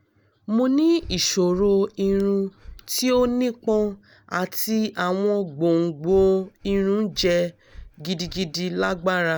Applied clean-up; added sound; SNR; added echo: none; Breathing; 20 dB; none.